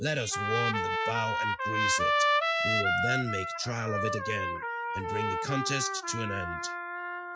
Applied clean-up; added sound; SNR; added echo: classical method Wiener filter.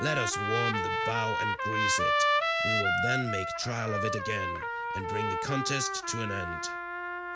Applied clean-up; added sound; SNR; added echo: none; Trumpet; -4 dB; none.